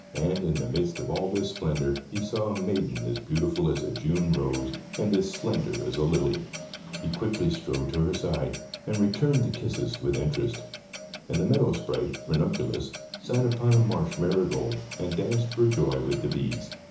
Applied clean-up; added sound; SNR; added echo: none; Clock; 13 dB; reverberation time 0.7 s.